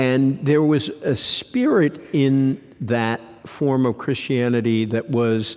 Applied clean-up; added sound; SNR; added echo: none; none; none; none.